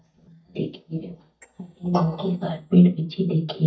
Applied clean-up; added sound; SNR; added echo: neural mask model DeepFilterNet 3.